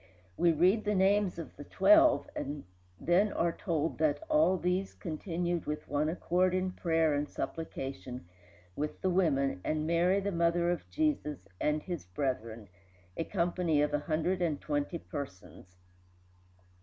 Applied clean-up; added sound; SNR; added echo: none; none; none; none.